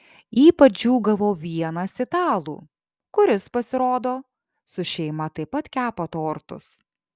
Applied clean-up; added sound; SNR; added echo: none; none; none; none.